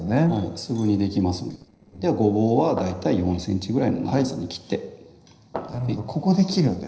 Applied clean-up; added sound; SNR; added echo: neural separator model SepFormer DNS4.